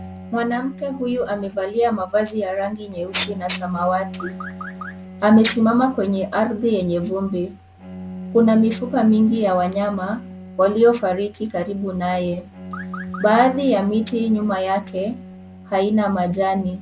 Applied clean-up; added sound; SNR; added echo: none; Car + Bowed string instrument; 15 dB; none.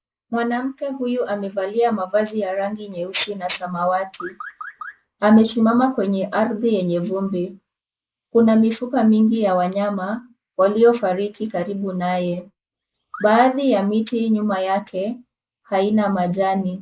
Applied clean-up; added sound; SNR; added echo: neural mask model Resemble Enhance denoiser.